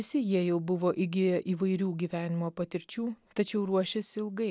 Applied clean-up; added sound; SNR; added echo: none; none; none; none.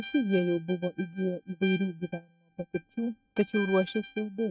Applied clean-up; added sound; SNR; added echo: neural mask model RNNoise.